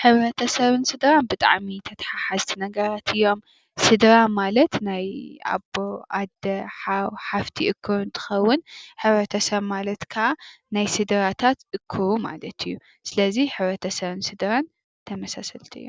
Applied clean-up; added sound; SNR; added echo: none; none; none; none.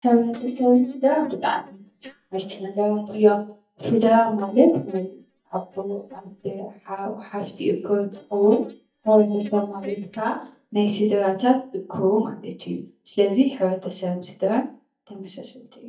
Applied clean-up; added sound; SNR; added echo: neural mask model DeepFilterNet 3.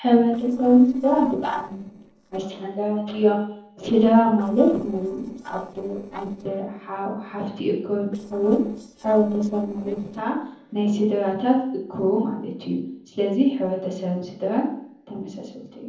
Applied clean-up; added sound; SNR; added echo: neural separator model SepFormer DNS4.